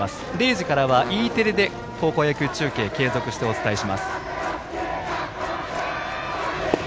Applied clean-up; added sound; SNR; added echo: none; none; none; none.